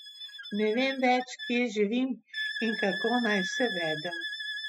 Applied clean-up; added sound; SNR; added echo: classical method spectral subtraction.